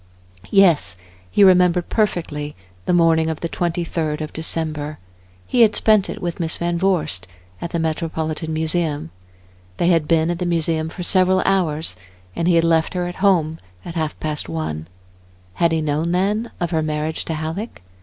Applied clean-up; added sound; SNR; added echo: none; none; none; none.